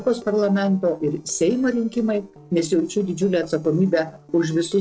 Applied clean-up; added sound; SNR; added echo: neural separator model SepFormer DNS4.